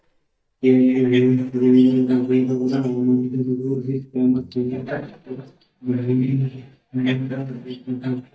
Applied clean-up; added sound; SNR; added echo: neural mask model DeepFilterNet 3.